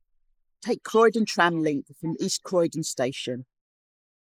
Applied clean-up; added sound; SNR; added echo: neural mask model Resemble Enhance denoiser.